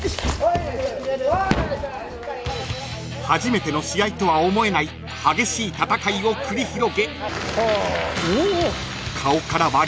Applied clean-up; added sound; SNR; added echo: none; none; none; none.